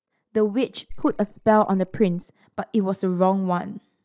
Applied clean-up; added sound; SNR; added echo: neural mask model DeepFilterNet 3.